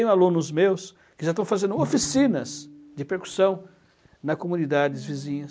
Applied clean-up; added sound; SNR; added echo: none; Bowed string instrument; 15 dB; none.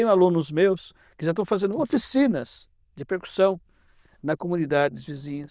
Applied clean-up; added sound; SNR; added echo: neural diffusion model UNIVERSE++.